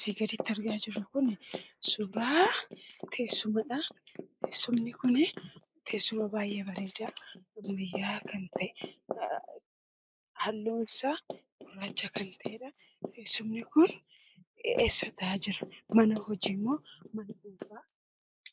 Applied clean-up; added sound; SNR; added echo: neural mask model Resemble Enhance denoiser.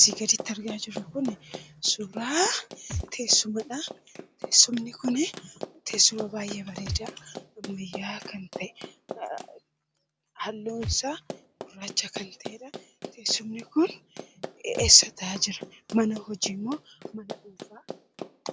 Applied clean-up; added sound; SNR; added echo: none; Run + Thump, thud; 12 dB; none.